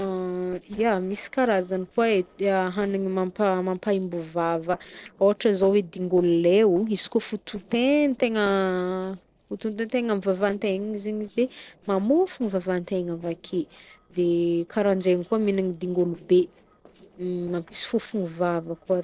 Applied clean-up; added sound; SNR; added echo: neural separator model SepFormer DNS4.